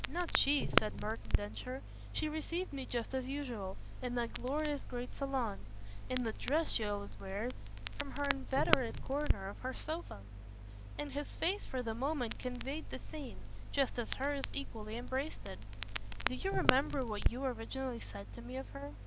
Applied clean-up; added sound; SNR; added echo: none; Crackle; 0 dB; none.